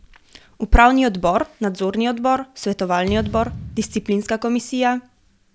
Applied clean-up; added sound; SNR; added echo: none; Thump, thud; 12 dB; none.